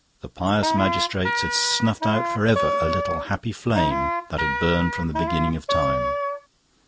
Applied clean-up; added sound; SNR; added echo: none; Wind instrument, woodwind instrument; 0 dB; none.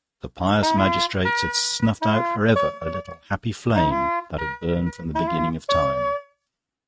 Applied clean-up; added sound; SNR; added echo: neural mask model RNNoise.